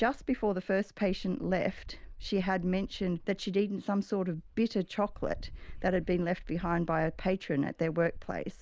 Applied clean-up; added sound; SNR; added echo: none; Dog; 14 dB; none.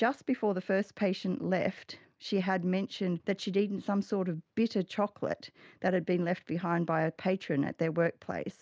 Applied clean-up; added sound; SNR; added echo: none; none; none; none.